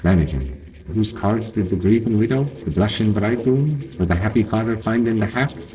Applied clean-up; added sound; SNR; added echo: neural separator model SepFormer DNS4.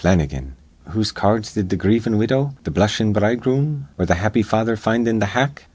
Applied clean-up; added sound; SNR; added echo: none; none; none; none.